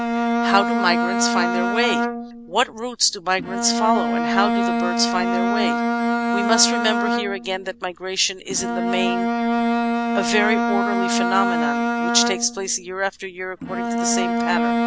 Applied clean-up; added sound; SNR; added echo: none; Bowed string instrument; -3 dB; none.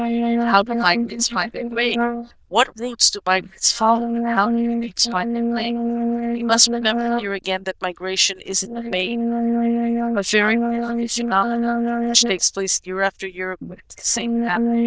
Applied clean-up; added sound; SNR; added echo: neural diffusion model UNIVERSE++.